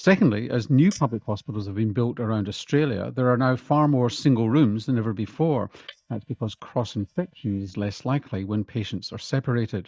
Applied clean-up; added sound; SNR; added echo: neural mask model DeepFilterNet 3.